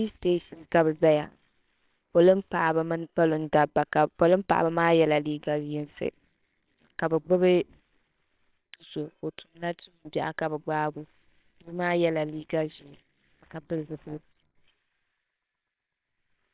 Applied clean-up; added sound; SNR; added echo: neural separator model SepFormer WHAMR!.